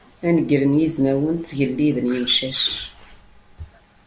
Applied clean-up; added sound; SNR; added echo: none; none; none; none.